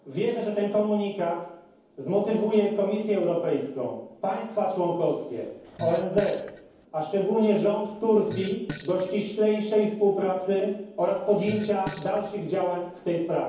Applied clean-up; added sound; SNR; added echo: none; Fart; 13 dB; reverberation time 0.9 s.